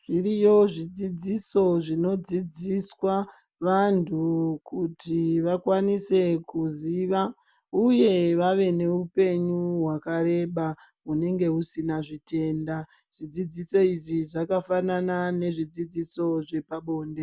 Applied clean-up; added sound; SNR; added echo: none; none; none; none.